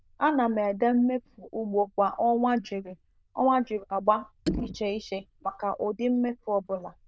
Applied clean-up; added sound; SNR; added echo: neural diffusion model UNIVERSE++.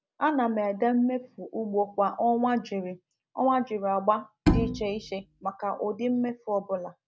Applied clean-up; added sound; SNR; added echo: none; Bowed string instrument; 1 dB; none.